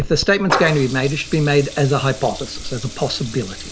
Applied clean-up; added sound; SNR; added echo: none; Water tap, faucet / Liquid; 9 dB; none.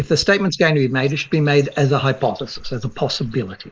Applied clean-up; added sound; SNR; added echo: neural mask model Resemble Enhance denoiser.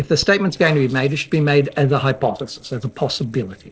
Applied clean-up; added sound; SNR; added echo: neural separator model SepFormer DNS4.